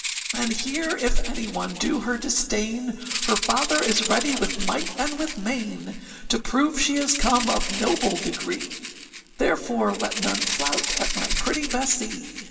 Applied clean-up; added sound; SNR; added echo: none; Rattle (instrument); 6 dB; reverberation time 2.0 s.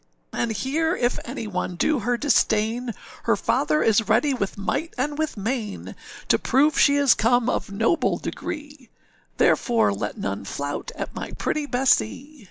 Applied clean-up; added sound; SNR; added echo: none; none; none; none.